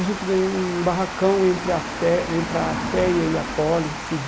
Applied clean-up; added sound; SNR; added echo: none; Water; 7 dB; none.